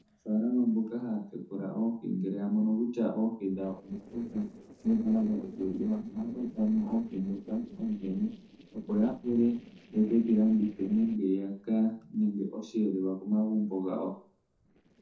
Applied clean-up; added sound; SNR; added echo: neural separator model SepFormer DNS4.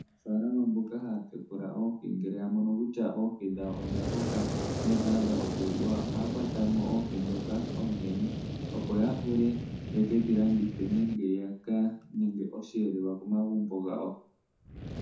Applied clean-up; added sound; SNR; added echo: none; Fire; 6 dB; reverberation time 0.7 s.